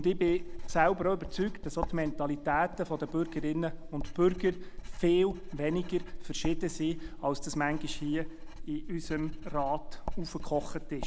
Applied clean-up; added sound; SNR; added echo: none; Writing; 5 dB; none.